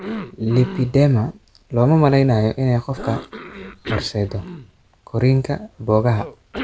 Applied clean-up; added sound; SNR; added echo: none; Cough; 15 dB; none.